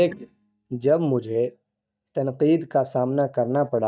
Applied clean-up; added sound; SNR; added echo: neural mask model DeepFilterNet 3.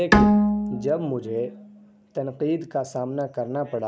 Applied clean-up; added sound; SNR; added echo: none; Bowed string instrument; -4 dB; none.